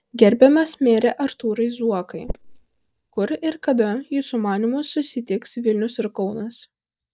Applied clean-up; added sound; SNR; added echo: neural mask model DeepFilterNet 3.